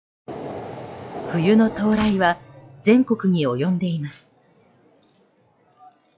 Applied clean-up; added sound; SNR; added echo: classical method log-MMSE.